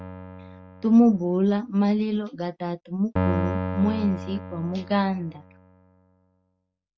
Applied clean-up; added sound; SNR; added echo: none; Keyboard (musical); 8 dB; none.